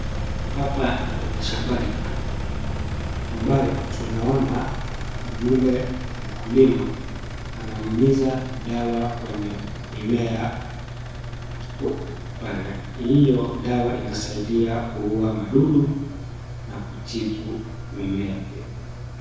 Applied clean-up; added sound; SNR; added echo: none; Engine; 5 dB; reverberation time 1.0 s.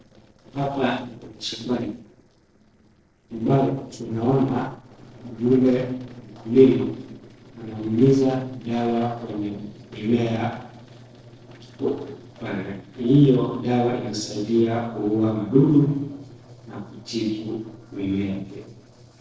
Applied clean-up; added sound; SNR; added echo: neural separator model SepFormer DNS4.